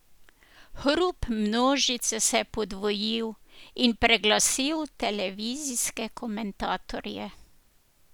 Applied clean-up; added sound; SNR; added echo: none; none; none; none.